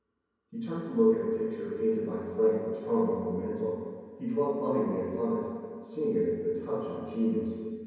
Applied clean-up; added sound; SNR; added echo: none; none; none; reverberation time 2.2 s.